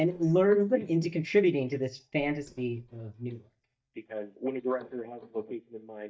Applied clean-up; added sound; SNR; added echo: neural mask model DeepFilterNet 3.